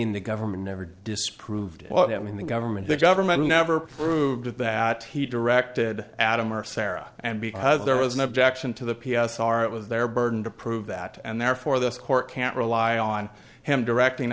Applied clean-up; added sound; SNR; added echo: neural separator model SepFormer DNS4.